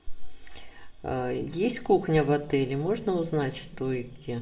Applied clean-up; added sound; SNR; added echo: none; none; none; reverberation time 1.0 s.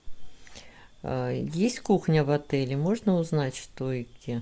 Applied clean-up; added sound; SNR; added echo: none; none; none; none.